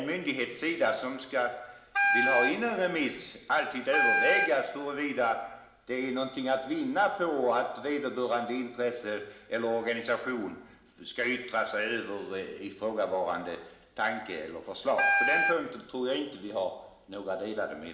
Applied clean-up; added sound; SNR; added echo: none; Wind instrument, woodwind instrument; -3 dB; reverberation time 0.9 s.